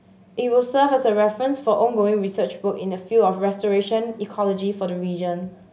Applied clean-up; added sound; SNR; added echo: none; none; none; none.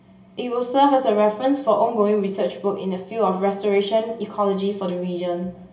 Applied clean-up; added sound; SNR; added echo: none; none; none; reverberation time 1.4 s.